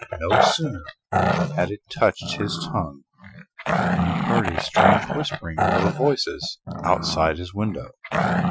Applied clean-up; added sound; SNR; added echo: classical method Wiener filter.